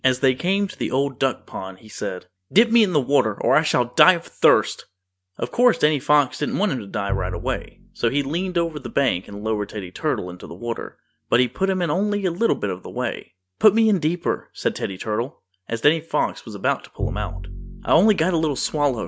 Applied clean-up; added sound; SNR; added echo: neural mask model RNNoise.